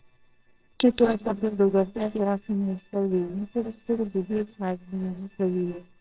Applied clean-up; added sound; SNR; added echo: neural separator model SepFormer WHAMR!.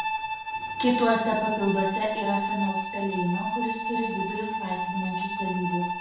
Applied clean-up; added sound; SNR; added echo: none; Bowed string instrument; 2 dB; reverberation time 0.6 s.